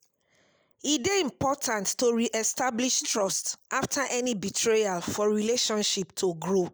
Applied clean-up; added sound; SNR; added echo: neural mask model Resemble Enhance denoiser.